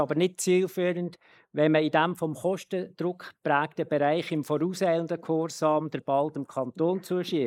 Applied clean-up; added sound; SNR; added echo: neural mask model Resemble Enhance denoiser.